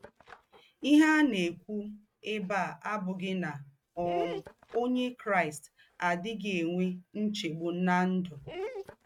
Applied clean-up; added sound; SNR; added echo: neural mask model RNNoise.